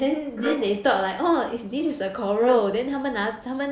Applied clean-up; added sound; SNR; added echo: neural mask model Resemble Enhance denoiser.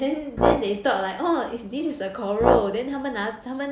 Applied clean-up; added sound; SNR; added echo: none; Brass instrument; -1 dB; none.